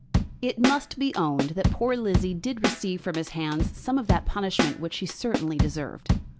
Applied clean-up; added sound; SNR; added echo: none; Drum / Drum kit; 0 dB; none.